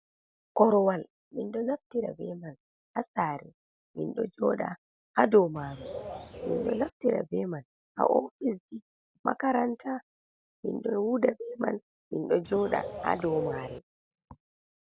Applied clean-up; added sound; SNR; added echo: none; Bird; 8 dB; none.